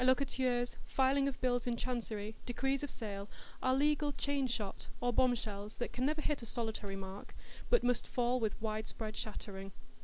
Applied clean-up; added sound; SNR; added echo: none; none; none; none.